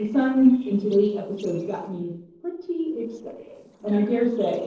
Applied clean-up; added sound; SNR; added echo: neural separator model SepFormer DNS4.